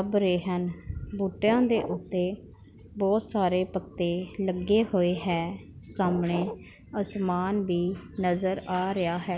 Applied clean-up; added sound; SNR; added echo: none; Glass; 11 dB; none.